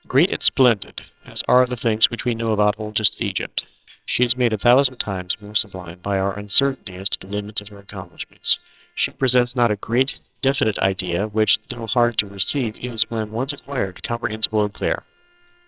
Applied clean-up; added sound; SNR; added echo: neural separator model SepFormer WHAMR!.